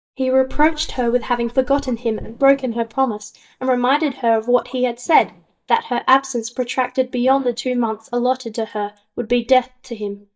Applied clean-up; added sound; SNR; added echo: neural mask model DeepFilterNet 3.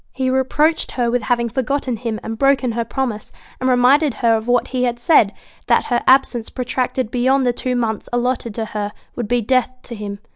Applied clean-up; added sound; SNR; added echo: none; none; none; none.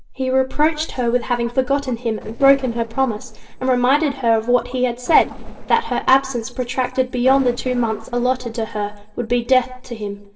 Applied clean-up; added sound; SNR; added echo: neural separator model SepFormer DNS4.